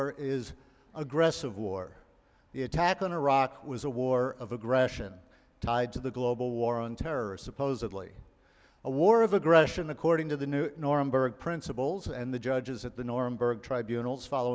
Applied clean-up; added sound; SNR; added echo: none; none; none; none.